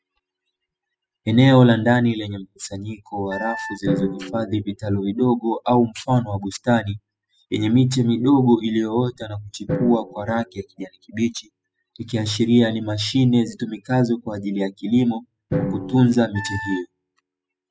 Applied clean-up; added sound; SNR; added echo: classical method spectral subtraction.